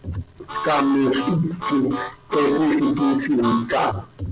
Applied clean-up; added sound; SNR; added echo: none; Harmonica; 9 dB; none.